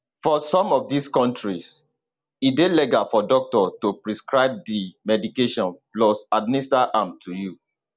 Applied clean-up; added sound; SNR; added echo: none; none; none; none.